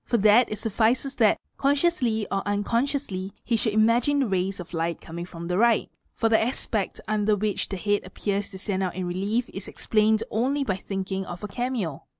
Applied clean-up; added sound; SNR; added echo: none; none; none; none.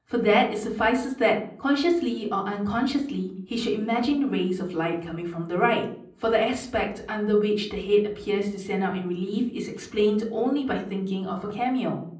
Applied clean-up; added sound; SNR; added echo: none; none; none; reverberation time 0.6 s.